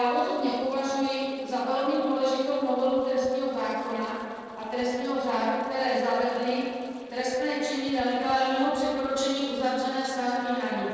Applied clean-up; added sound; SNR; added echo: neural separator model SepFormer DNS4.